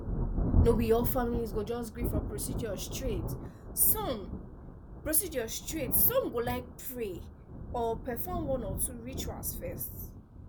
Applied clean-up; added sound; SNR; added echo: none; Thunder; 2 dB; none.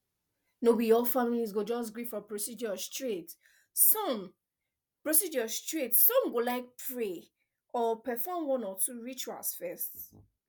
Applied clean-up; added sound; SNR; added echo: none; none; none; none.